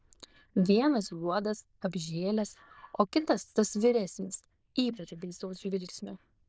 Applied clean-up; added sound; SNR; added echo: neural diffusion model UNIVERSE++.